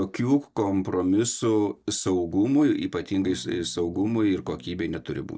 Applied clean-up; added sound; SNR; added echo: neural mask model DeepFilterNet 3.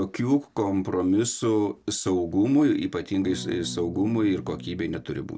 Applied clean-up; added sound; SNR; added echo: none; Electric guitar / Strum; 13 dB; none.